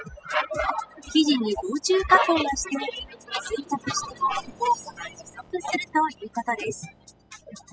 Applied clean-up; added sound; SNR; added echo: classical method spectral subtraction.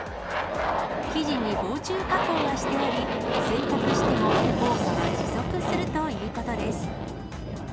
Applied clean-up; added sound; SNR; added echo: none; Aircraft; -4 dB; none.